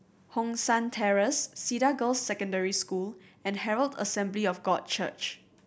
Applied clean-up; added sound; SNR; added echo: none; none; none; none.